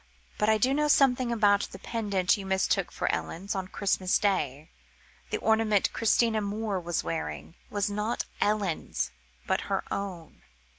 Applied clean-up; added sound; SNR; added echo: none; none; none; none.